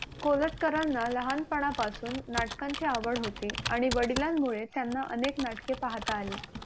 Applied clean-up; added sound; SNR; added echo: none; Computer keyboard; 9 dB; none.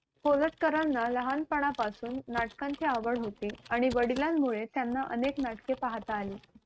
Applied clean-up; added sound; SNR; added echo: neural mask model RNNoise.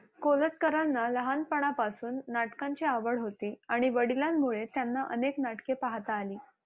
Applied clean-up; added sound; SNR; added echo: none; none; none; none.